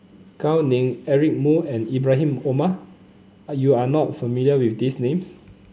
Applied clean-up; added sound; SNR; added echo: none; none; none; none.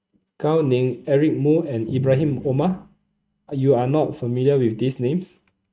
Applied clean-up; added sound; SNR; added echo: neural mask model RNNoise.